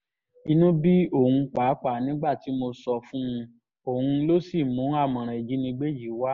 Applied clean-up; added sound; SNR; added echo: none; none; none; none.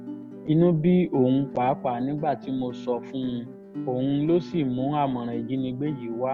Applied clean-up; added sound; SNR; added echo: none; Guitar; 13 dB; none.